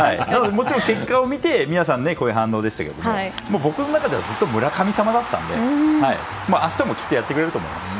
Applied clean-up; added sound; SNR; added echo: none; none; none; none.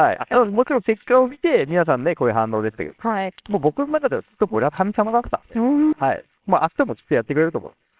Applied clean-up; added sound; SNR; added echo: neural separator model SepFormer WHAMR!.